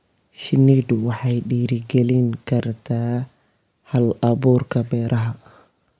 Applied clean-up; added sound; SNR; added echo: none; none; none; none.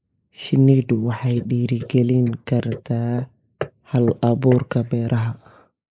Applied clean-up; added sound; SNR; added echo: neural mask model Resemble Enhance denoiser.